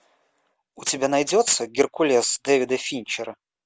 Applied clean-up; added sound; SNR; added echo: none; none; none; none.